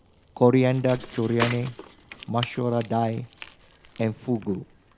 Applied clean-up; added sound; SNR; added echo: none; Bicycle; 13 dB; none.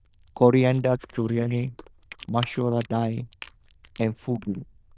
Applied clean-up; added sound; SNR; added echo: neural diffusion model UNIVERSE++.